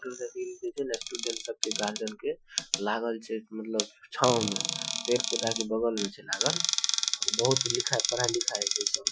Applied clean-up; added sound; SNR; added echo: classical method Wiener filter.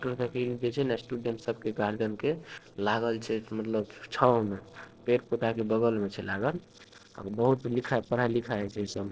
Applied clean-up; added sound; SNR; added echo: neural separator model SepFormer DNS4.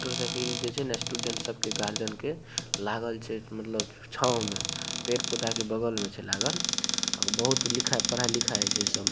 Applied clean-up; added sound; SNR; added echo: none; Cupboard open or close; -1 dB; none.